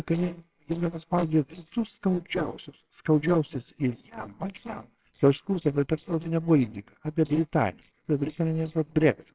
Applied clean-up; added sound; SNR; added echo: neural separator model SepFormer WHAMR!.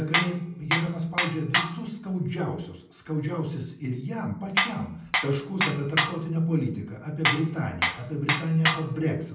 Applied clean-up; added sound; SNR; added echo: none; Tools; 0 dB; reverberation time 0.6 s.